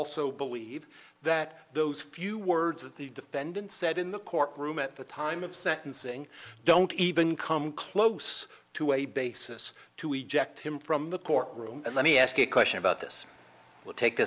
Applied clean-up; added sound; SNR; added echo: none; none; none; none.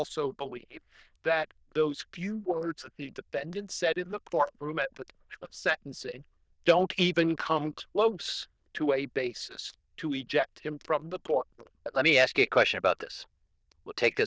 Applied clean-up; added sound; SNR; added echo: neural diffusion model UNIVERSE++.